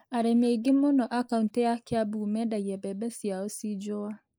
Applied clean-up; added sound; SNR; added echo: neural mask model Resemble Enhance denoiser.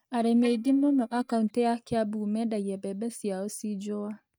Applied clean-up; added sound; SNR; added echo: neural mask model DeepFilterNet 3.